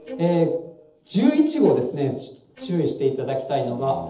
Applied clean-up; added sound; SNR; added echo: neural separator model SepFormer DNS4.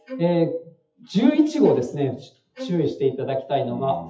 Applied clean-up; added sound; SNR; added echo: classical method WPE with log-MMSE.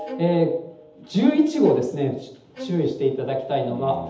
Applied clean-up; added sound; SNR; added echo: none; Bowed string instrument; 17 dB; reverberation time 0.8 s.